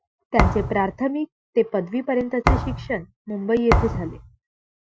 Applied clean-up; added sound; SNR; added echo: classical method Wiener filter.